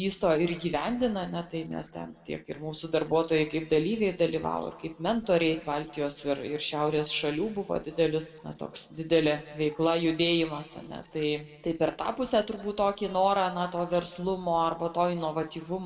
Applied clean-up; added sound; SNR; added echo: neural separator model SepFormer DNS4.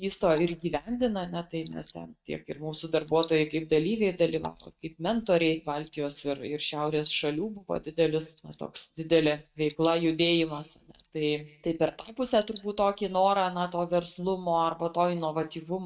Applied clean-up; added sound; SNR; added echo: neural mask model DeepFilterNet 3.